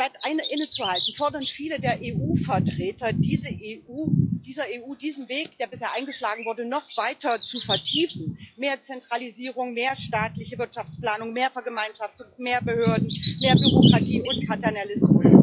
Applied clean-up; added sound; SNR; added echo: classical method log-MMSE.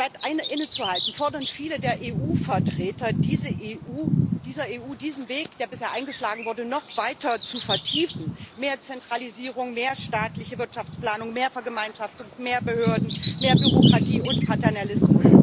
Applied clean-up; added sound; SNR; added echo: none; Bird vocalization, bird call, bird song; -5 dB; none.